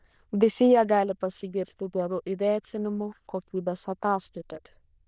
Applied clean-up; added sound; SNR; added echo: neural diffusion model UNIVERSE++.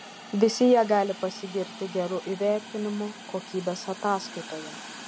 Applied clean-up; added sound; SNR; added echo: none; Hiss; 15 dB; none.